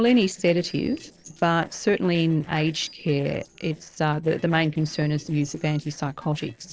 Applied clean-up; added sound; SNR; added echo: neural separator model SepFormer DNS4.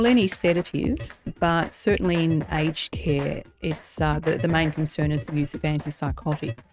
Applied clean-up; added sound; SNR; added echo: neural mask model RNNoise.